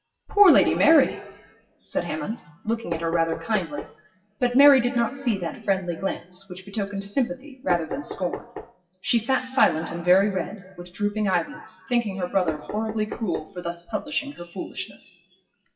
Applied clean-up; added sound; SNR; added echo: classical method WPE with log-MMSE.